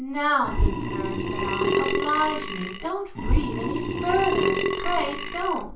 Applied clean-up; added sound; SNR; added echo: none; Burping, eructation; -2 dB; reverberation time 0.3 s.